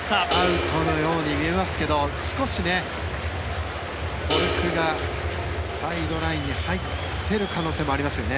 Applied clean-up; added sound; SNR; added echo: none; Crash cymbal; 5 dB; none.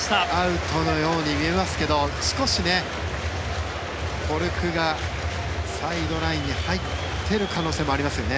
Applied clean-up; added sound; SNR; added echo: none; none; none; none.